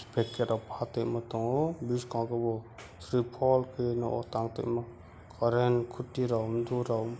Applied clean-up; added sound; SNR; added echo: none; none; none; none.